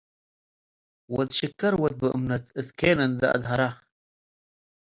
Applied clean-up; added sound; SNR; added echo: none; none; none; none.